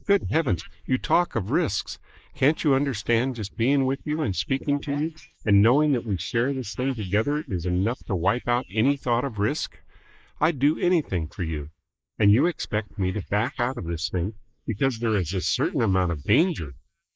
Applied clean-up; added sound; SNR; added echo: neural mask model Resemble Enhance denoiser.